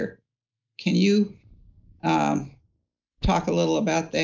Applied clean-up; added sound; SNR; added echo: neural mask model Resemble Enhance denoiser.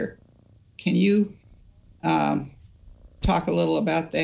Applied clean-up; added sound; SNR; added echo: none; Purr; 15 dB; none.